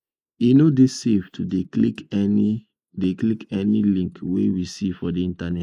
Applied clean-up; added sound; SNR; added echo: neural mask model Resemble Enhance denoiser.